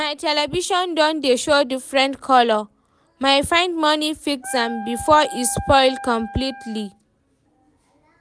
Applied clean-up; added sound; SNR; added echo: none; Wind instrument, woodwind instrument; 14 dB; none.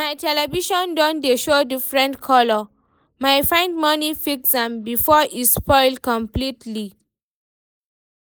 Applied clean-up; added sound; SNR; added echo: neural mask model Resemble Enhance denoiser.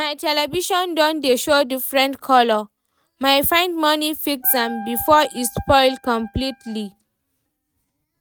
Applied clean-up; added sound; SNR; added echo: neural mask model RNNoise.